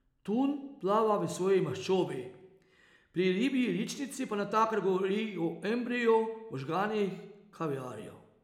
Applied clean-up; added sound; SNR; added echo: none; none; none; none.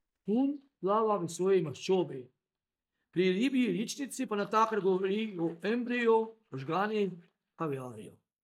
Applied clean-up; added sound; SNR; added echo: neural mask model DeepFilterNet 3.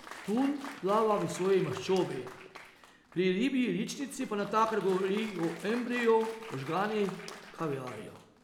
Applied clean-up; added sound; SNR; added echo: none; Applause; 16 dB; none.